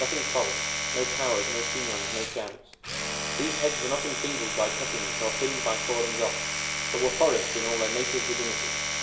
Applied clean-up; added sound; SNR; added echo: none; Domestic sounds, home sounds; -1 dB; reverberation time 0.7 s.